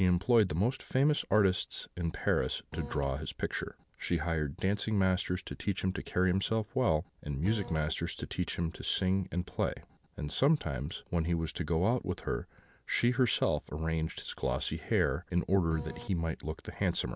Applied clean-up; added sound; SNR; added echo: none; Printer; 12 dB; none.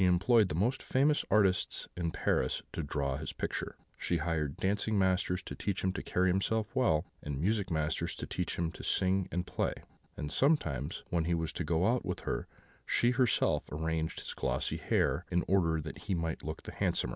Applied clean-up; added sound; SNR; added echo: none; none; none; none.